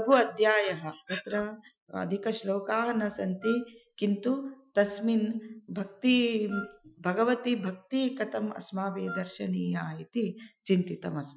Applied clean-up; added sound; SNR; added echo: classical method Wiener filter.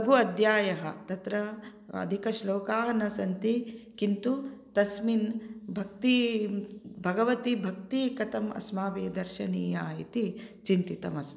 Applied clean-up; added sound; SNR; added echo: none; none; none; none.